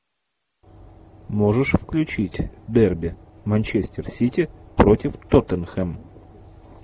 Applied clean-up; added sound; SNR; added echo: none; none; none; none.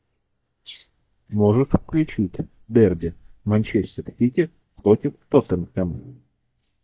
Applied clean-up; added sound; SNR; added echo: neural mask model DeepFilterNet 3.